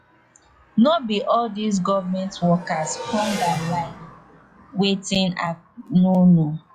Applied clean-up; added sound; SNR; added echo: classical method log-MMSE.